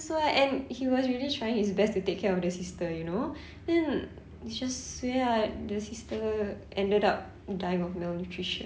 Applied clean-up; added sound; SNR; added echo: none; none; none; none.